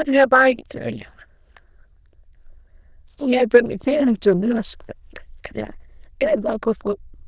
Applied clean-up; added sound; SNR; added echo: neural diffusion model UNIVERSE++.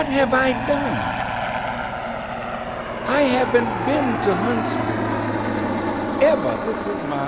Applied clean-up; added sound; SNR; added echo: none; Aircraft; 1 dB; none.